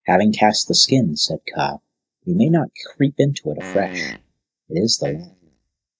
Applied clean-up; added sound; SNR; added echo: neural mask model DeepFilterNet 3.